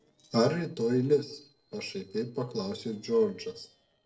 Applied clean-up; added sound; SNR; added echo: neural separator model SepFormer DNS4.